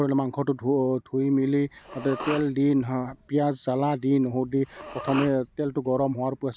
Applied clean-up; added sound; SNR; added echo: none; Respiratory sounds; 14 dB; none.